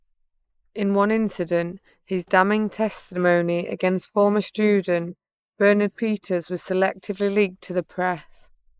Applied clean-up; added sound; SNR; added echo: neural mask model Resemble Enhance denoiser.